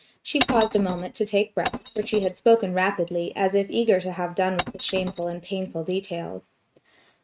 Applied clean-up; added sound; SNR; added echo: neural mask model RNNoise.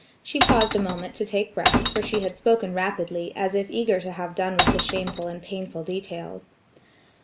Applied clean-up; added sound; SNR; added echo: none; Glass; -2 dB; none.